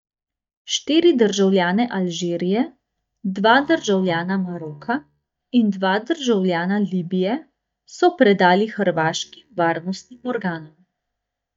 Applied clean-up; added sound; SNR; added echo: neural mask model DeepFilterNet 3.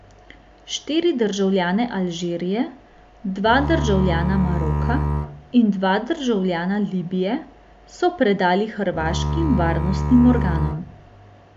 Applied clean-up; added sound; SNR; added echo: none; Bowed string instrument; 1 dB; none.